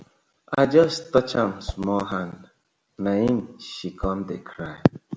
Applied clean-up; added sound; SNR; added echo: none; Whoosh, swoosh, swish; 10 dB; none.